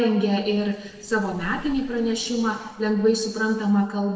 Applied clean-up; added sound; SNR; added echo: neural separator model SepFormer DNS4.